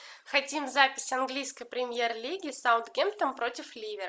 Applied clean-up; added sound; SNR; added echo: none; none; none; none.